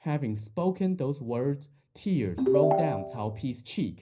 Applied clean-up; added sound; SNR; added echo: none; Ringtone / Chime; -3 dB; reverberation time 0.4 s.